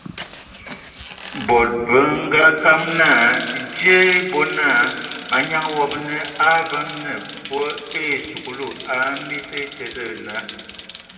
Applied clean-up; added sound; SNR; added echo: none; Bicycle; 12 dB; reverberation time 1.9 s.